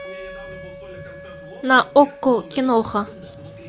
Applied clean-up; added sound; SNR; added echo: none; Wind instrument, woodwind instrument; 18 dB; none.